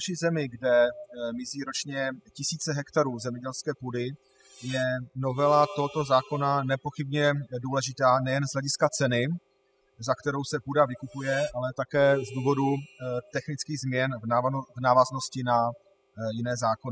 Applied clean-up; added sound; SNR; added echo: classical method spectral subtraction.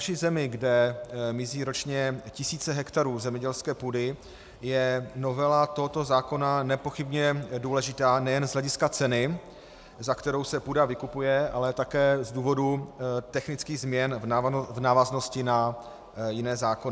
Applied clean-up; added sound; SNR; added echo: none; none; none; none.